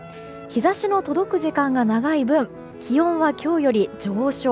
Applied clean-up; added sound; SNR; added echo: none; none; none; none.